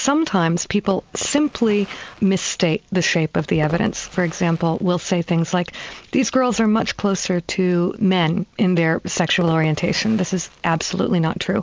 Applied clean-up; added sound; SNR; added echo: none; Fireworks; 20 dB; none.